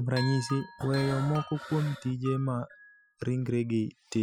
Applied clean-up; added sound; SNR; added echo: classical method spectral subtraction.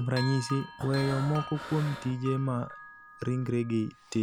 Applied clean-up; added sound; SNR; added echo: none; Bell + Breathing; 11 dB; none.